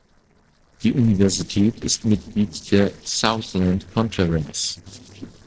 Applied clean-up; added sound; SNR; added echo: neural separator model SepFormer DNS4.